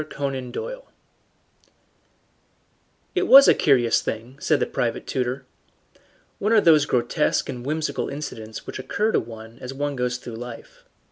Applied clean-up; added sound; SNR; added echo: none; none; none; none.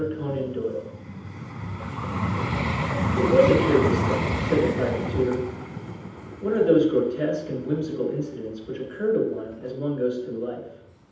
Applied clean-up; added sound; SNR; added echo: none; Vehicle; 4 dB; reverberation time 0.8 s.